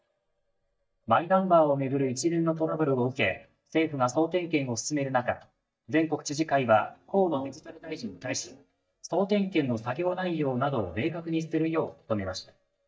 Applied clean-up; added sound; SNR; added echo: neural mask model DeepFilterNet 3.